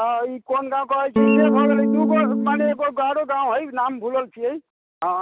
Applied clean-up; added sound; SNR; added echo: none; Electric guitar / Strum; -4 dB; none.